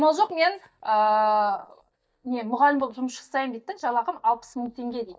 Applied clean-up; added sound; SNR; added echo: neural mask model DeepFilterNet 3.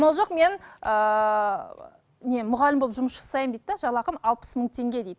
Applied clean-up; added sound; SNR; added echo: none; none; none; none.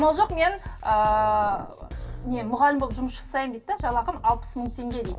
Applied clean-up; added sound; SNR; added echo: none; Drum kit; 11 dB; reverberation time 0.2 s.